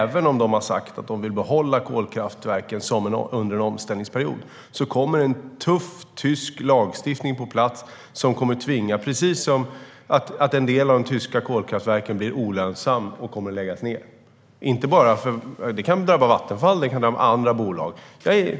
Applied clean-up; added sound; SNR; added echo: none; none; none; none.